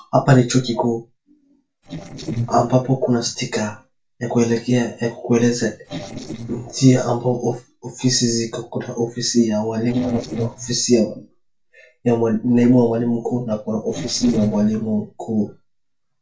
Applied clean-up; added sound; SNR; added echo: neural separator model SepFormer DNS4.